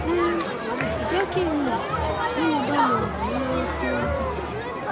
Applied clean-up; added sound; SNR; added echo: none; Crowd; -3 dB; none.